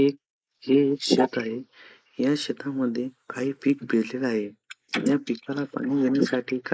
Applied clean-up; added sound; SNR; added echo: neural mask model Resemble Enhance denoiser.